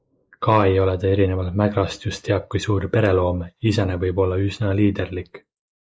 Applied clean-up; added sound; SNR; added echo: neural mask model Resemble Enhance denoiser.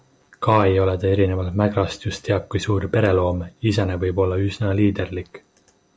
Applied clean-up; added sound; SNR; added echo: none; none; none; none.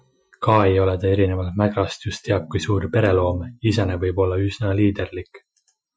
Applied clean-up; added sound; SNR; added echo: classical method Wiener filter.